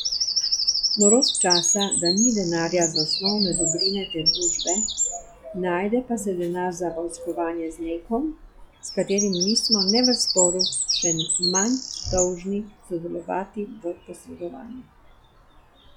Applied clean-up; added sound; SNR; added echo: classical method log-MMSE.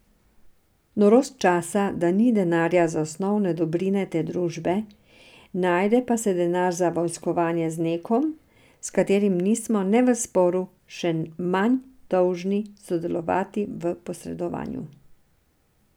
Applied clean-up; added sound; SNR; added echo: none; none; none; none.